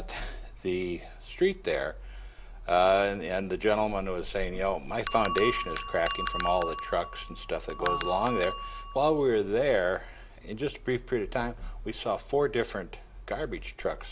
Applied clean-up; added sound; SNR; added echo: none; Bell; 8 dB; none.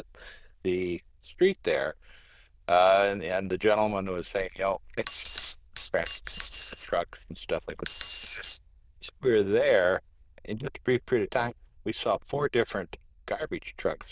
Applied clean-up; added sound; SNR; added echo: neural diffusion model UNIVERSE++.